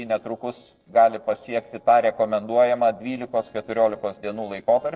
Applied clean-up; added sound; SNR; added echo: neural separator model SepFormer DNS4.